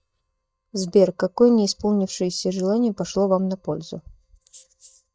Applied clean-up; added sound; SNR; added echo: neural mask model DeepFilterNet 3.